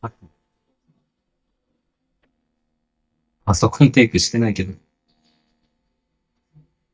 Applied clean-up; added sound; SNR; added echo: neural mask model DeepFilterNet 3.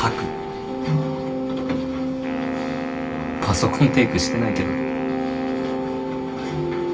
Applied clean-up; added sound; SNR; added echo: none; Wind instrument, woodwind instrument; 11 dB; reverberation time 0.2 s.